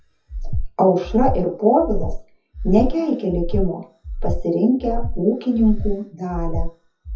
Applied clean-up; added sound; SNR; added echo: classical method WPE with log-MMSE.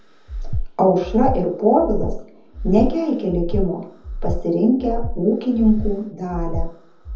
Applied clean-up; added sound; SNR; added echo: none; Breathing; 5 dB; reverberation time 0.6 s.